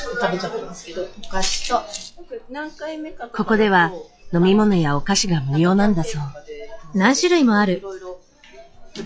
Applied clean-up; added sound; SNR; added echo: classical method log-MMSE.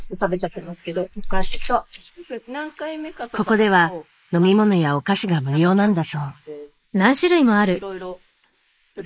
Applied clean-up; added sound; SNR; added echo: neural mask model Resemble Enhance denoiser.